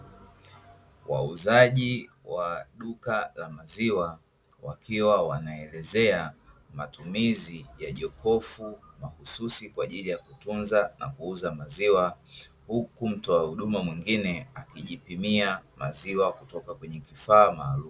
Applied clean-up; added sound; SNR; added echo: none; none; none; none.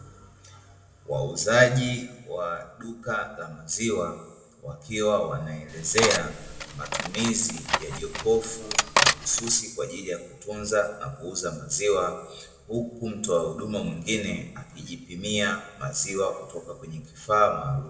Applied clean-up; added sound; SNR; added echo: none; Cutlery, silverware; 0 dB; reverberation time 0.7 s.